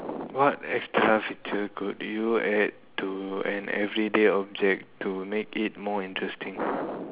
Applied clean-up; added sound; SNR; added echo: none; none; none; none.